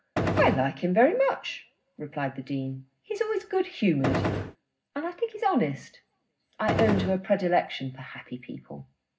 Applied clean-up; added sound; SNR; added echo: none; Gunshot, gunfire; -1 dB; reverberation time 0.4 s.